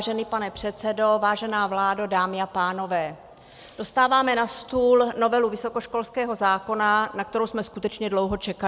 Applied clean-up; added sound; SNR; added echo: none; none; none; none.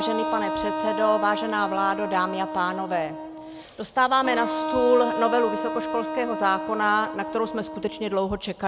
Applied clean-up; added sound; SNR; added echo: none; Wind instrument, woodwind instrument; 5 dB; none.